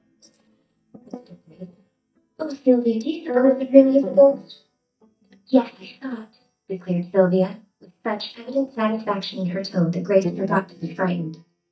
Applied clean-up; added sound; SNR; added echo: neural mask model DeepFilterNet 3.